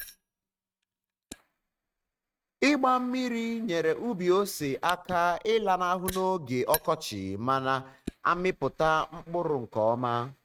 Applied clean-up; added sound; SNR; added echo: neural mask model RNNoise.